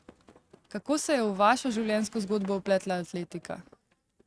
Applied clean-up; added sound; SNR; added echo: neural mask model RNNoise.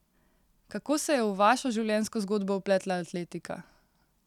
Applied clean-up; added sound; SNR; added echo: none; none; none; none.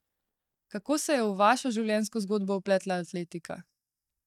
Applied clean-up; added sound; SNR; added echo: neural mask model DeepFilterNet 3.